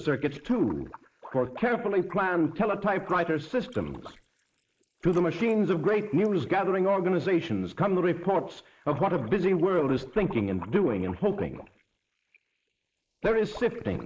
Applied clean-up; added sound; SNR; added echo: neural mask model Resemble Enhance denoiser.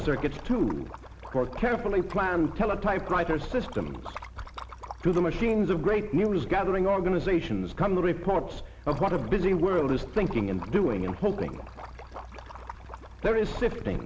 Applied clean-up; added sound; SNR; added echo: none; Liquid; 18 dB; none.